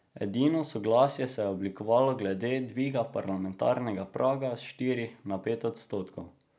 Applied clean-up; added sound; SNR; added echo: none; none; none; none.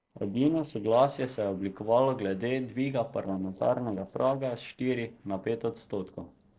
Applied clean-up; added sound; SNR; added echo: neural separator model SepFormer DNS4.